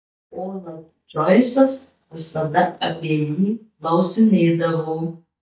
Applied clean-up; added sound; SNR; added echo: neural mask model DeepFilterNet 3.